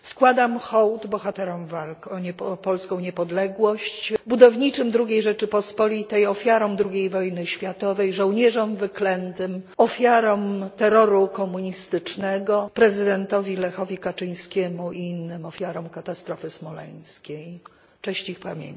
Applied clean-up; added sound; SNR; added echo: none; none; none; none.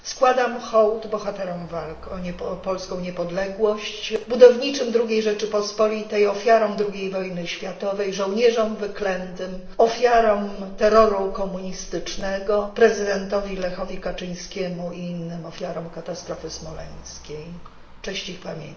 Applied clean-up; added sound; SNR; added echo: none; Motor vehicle (road); 16 dB; reverberation time 1.9 s.